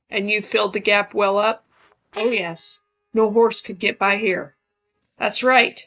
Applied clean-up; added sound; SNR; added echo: neural mask model DeepFilterNet 3.